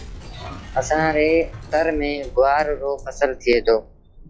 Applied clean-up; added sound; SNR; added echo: classical method log-MMSE.